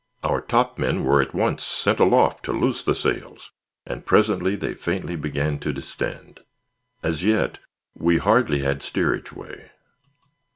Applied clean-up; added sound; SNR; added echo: none; none; none; none.